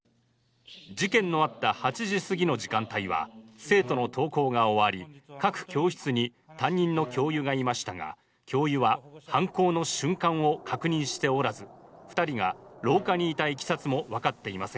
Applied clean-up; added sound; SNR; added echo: neural separator model SepFormer DNS4.